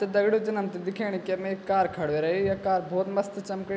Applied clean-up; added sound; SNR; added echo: none; none; none; none.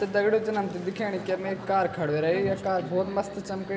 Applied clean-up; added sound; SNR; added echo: none; Boat, Water vehicle; 15 dB; reverberation time 1.8 s.